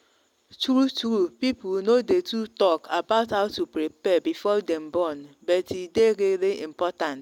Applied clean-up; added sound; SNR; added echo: none; none; none; none.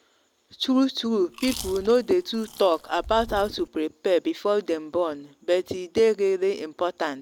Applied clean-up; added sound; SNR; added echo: none; Chewing, mastication; 15 dB; none.